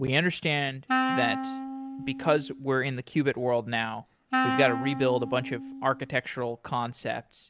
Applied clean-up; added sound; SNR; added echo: none; Wind instrument, woodwind instrument; 4 dB; none.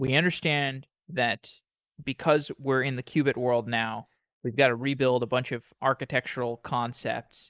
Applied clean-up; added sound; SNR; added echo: neural mask model Resemble Enhance denoiser.